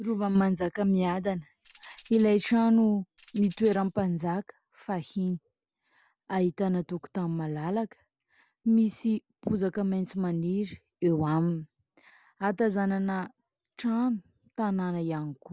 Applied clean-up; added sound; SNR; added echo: none; Tambourine; 17 dB; none.